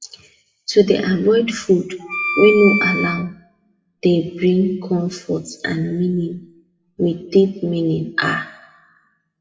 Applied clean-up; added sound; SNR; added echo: classical method WPE with log-MMSE.